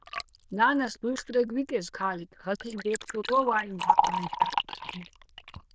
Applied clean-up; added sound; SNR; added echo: neural diffusion model UNIVERSE++.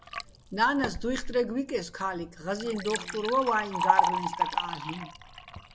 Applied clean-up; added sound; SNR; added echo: none; Liquid; 1 dB; none.